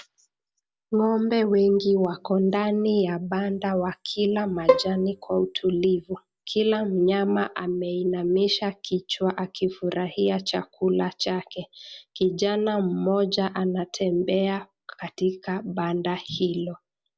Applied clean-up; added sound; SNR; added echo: none; Bowed string instrument; 1 dB; none.